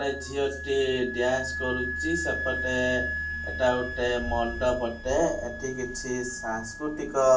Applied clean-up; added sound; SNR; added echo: none; Wind instrument, woodwind instrument; 7 dB; reverberation time 0.3 s.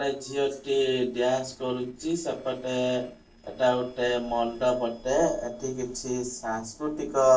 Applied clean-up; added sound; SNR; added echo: neural separator model SepFormer DNS4.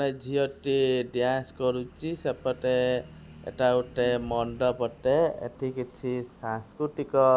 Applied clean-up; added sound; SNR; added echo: none; none; none; none.